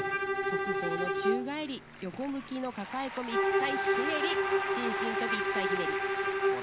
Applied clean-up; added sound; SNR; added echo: none; Bowed string instrument; -5 dB; none.